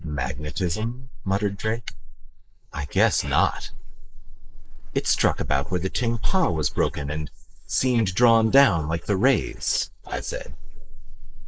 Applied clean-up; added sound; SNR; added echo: neural mask model Resemble Enhance denoiser.